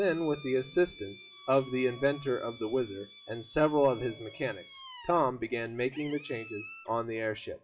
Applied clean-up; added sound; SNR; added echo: classical method WPE with log-MMSE.